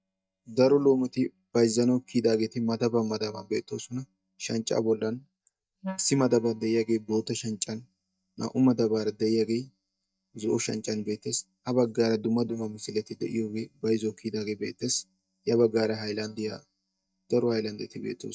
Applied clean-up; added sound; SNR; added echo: neural mask model DeepFilterNet 3.